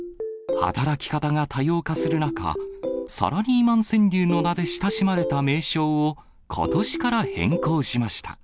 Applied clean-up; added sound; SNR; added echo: none; none; none; none.